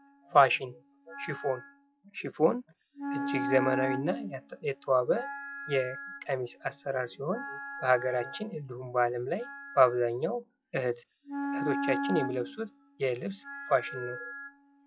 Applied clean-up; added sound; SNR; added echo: classical method log-MMSE.